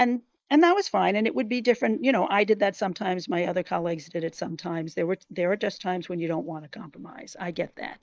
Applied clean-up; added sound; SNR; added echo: neural mask model Resemble Enhance denoiser.